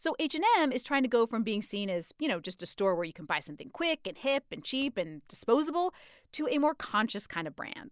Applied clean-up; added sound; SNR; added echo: none; none; none; none.